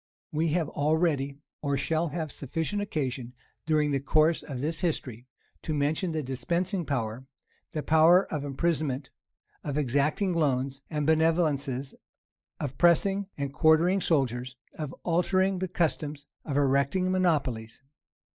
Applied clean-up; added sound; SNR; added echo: neural mask model DeepFilterNet 3.